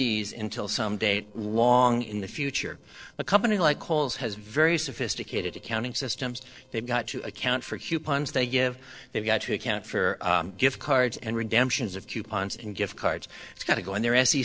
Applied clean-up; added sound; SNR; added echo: neural separator model SepFormer DNS4.